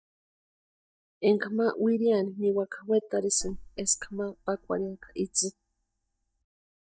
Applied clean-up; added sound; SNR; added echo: neural mask model DeepFilterNet 3.